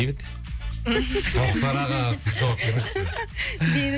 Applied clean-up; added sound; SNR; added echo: none; none; none; none.